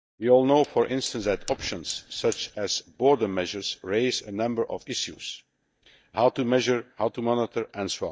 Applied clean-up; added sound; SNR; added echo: neural mask model DeepFilterNet 3.